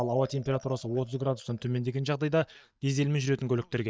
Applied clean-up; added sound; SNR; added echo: neural mask model DeepFilterNet 3.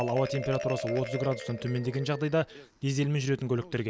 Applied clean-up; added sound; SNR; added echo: none; Marimba, xylophone; 9 dB; none.